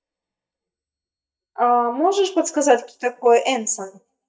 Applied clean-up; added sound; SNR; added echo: neural mask model DeepFilterNet 3.